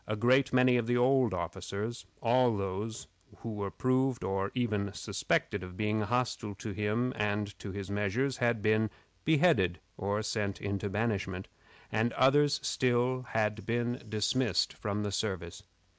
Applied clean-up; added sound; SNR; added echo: none; none; none; none.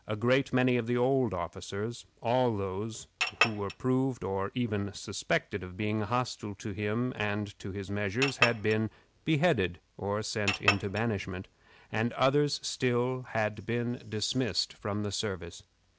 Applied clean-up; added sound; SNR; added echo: none; Chink, clink; 3 dB; none.